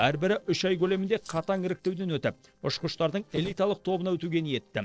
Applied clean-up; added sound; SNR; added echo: neural separator model SepFormer DNS4.